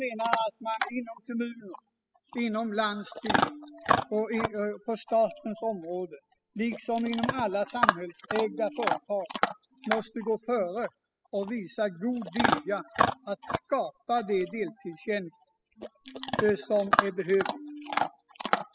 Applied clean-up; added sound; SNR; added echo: classical method spectral subtraction.